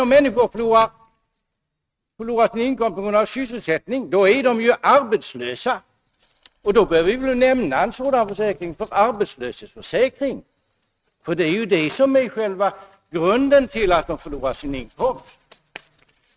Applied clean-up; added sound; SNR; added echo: neural mask model RNNoise.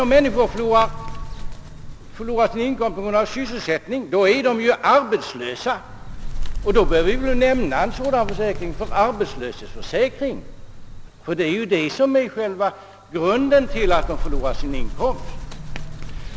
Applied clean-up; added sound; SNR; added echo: none; Bird; 5 dB; none.